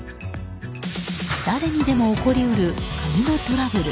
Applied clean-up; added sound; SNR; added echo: none; none; none; none.